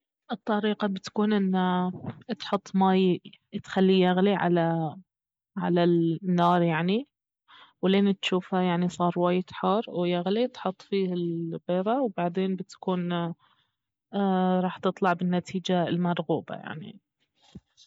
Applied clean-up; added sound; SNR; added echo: none; none; none; none.